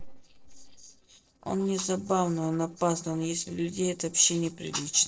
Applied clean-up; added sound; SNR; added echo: neural separator model SepFormer DNS4.